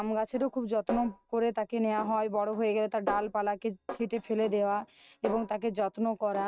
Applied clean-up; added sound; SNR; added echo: neural mask model RNNoise.